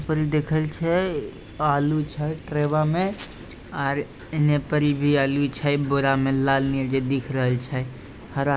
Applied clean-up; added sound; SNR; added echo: none; none; none; none.